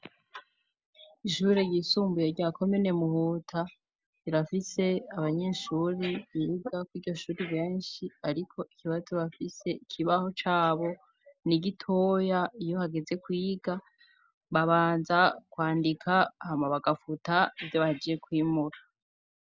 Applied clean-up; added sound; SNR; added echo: none; none; none; none.